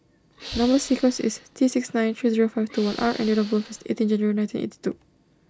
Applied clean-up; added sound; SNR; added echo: none; Hiss / Breathing; 17 dB; none.